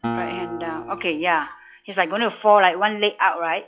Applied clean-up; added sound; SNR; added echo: classical method log-MMSE.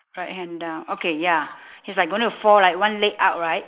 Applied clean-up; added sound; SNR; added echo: neural mask model Resemble Enhance denoiser.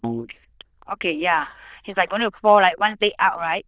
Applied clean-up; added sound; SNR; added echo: neural diffusion model UNIVERSE++.